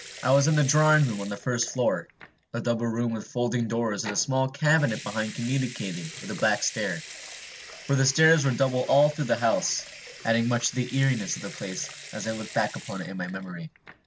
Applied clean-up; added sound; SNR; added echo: none; Sink (filling or washing) / Water tap, faucet / Liquid; 17 dB; none.